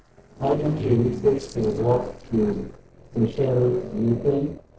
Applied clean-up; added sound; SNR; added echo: neural separator model SepFormer DNS4.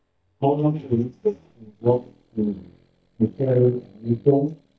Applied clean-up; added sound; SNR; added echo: neural mask model DeepFilterNet 3.